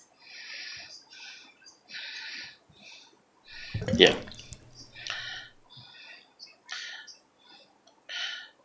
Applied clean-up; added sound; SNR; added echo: none; Sink (filling or washing); 3 dB; none.